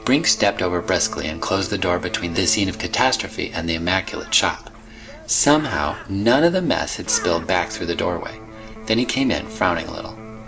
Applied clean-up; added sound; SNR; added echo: none; Electric guitar + Bird; 15 dB; none.